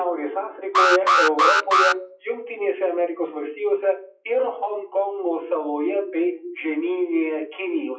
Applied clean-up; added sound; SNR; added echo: classical method WPE with log-MMSE.